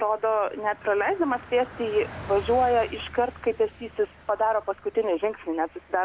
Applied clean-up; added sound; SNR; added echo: none; Car passing by; 18 dB; none.